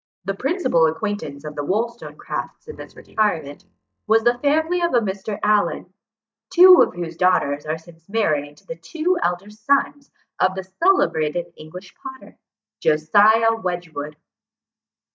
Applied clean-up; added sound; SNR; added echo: neural mask model DeepFilterNet 3.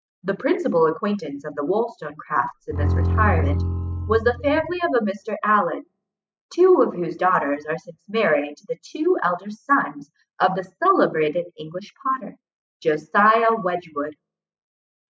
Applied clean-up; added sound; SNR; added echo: classical method spectral subtraction.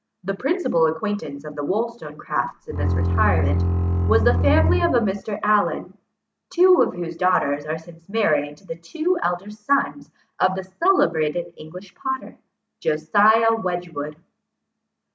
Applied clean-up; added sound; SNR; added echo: none; Bowed string instrument; -2 dB; none.